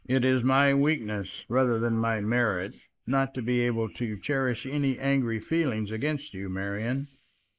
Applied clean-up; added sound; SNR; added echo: neural mask model Resemble Enhance denoiser.